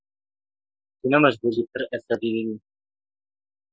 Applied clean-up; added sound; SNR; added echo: none; none; none; none.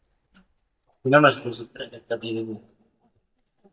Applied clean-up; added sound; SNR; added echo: neural mask model DeepFilterNet 3.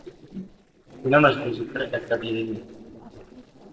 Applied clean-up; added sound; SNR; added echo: neural separator model SepFormer DNS4.